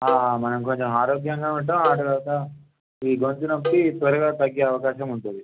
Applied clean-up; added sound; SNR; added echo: none; Cowbell; 11 dB; none.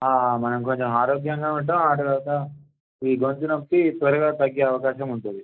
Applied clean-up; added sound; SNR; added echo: neural mask model Resemble Enhance denoiser.